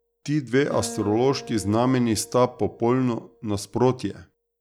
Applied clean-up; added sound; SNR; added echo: none; Acoustic guitar; 19 dB; none.